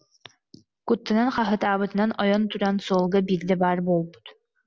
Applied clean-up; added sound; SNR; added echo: none; none; none; none.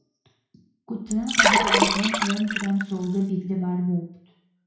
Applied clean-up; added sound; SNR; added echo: none; Liquid; -4 dB; reverberation time 0.5 s.